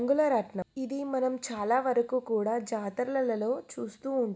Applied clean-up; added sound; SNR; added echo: none; none; none; none.